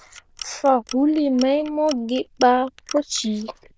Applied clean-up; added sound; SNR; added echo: neural diffusion model UNIVERSE++.